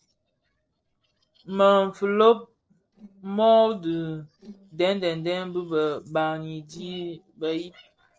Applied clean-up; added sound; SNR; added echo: neural separator model SepFormer DNS4.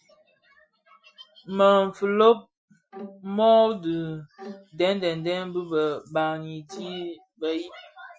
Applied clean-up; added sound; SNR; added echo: classical method Wiener filter.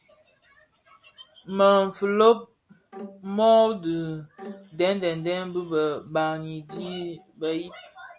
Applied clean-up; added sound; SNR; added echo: none; Bowed string instrument; 18 dB; none.